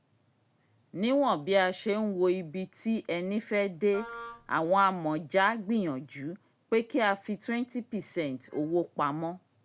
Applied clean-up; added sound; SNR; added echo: none; Wind instrument, woodwind instrument; 14 dB; none.